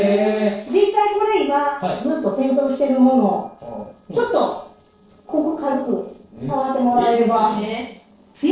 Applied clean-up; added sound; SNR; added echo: neural separator model SepFormer DNS4.